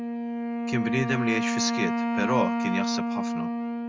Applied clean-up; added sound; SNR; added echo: none; Wind instrument, woodwind instrument; -2 dB; none.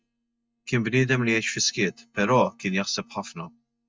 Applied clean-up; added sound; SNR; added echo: neural mask model DeepFilterNet 3.